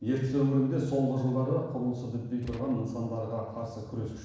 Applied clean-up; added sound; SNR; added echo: neural separator model SepFormer DNS4.